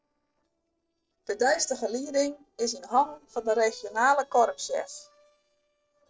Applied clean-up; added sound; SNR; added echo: neural separator model SepFormer DNS4.